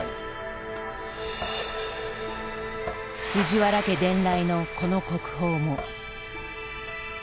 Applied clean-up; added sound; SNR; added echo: none; Drip / Sink (filling or washing) / Water tap, faucet; 14 dB; none.